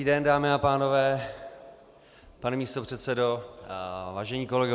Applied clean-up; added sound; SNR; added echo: none; none; none; none.